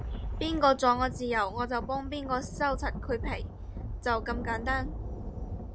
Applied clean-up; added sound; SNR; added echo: none; Thunder; 6 dB; none.